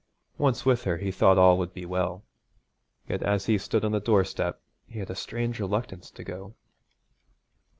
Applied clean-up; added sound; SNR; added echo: none; none; none; none.